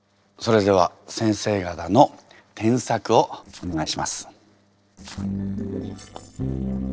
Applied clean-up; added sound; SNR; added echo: neural separator model SepFormer DNS4.